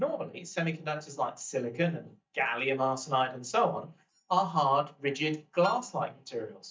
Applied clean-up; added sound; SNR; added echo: neural mask model DeepFilterNet 3.